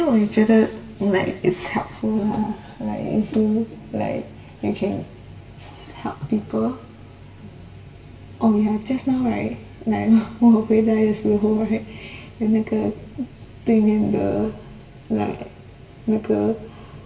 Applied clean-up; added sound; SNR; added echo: none; none; none; reverberation time 0.7 s.